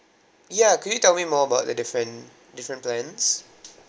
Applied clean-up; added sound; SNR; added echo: none; none; none; none.